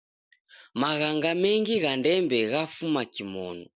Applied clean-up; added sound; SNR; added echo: none; none; none; none.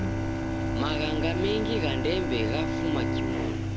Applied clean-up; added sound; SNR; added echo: none; Bowed string instrument + Engine; -3 dB; none.